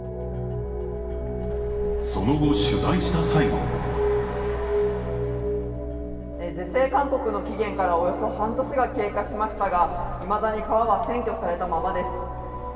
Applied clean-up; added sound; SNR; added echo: none; Bird; 16 dB; reverberation time 2.4 s.